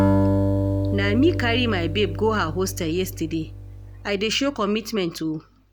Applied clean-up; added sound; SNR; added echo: none; Acoustic guitar; 1 dB; none.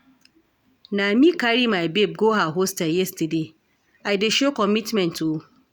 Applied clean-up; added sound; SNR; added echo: none; none; none; none.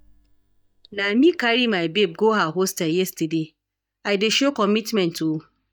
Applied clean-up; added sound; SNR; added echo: neural mask model DeepFilterNet 3.